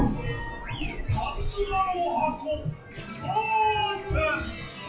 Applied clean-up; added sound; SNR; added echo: classical method WPE with log-MMSE.